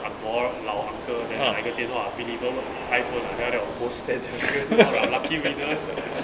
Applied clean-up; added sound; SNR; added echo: none; none; none; none.